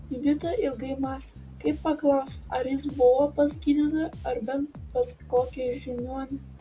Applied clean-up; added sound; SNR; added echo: none; Bass guitar; 17 dB; none.